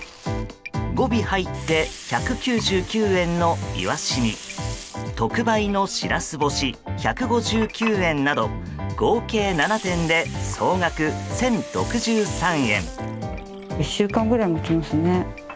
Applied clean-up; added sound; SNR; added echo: none; Water; 18 dB; none.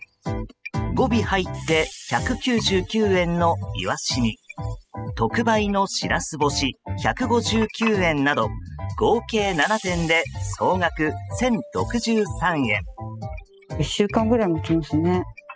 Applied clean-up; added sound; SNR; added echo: classical method spectral subtraction.